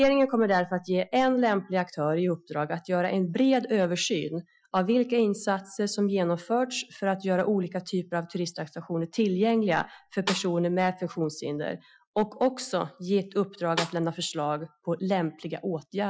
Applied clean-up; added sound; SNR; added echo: classical method Wiener filter.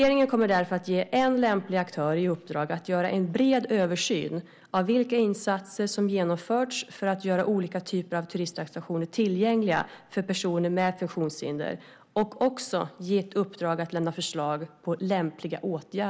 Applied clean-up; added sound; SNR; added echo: none; none; none; none.